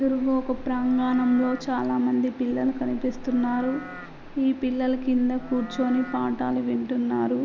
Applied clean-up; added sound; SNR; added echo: none; Livestock, farm animals, working animals; 15 dB; none.